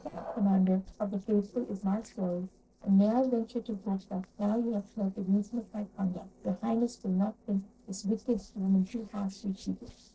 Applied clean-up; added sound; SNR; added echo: neural separator model SepFormer DNS4.